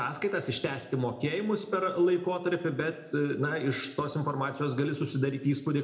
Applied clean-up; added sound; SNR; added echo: none; none; none; reverberation time 0.6 s.